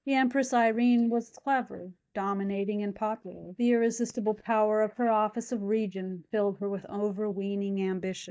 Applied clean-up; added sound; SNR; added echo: neural mask model DeepFilterNet 3.